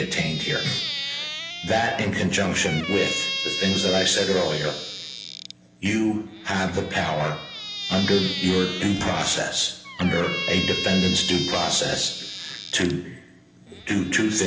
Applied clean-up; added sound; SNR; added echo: none; Squeak; 7 dB; reverberation time 0.8 s.